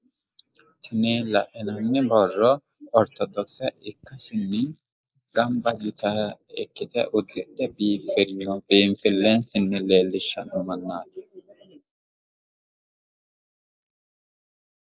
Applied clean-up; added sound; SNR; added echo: neural mask model Resemble Enhance denoiser.